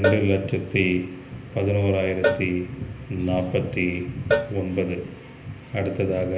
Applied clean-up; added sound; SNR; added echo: none; Cowbell; 6 dB; reverberation time 0.8 s.